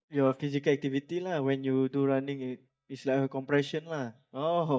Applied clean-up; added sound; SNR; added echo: neural mask model DeepFilterNet 3.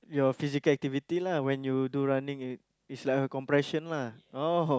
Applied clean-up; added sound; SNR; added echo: none; none; none; none.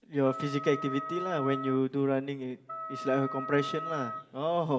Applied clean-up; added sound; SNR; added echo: none; Wind instrument, woodwind instrument; 8 dB; reverberation time 1.1 s.